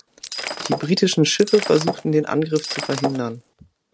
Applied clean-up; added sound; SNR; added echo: none; Shatter; 8 dB; none.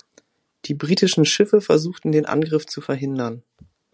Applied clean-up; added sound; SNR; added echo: none; none; none; none.